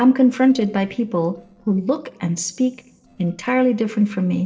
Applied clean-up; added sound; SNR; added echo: neural separator model SepFormer DNS4.